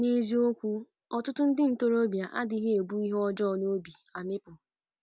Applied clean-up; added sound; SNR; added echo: none; none; none; none.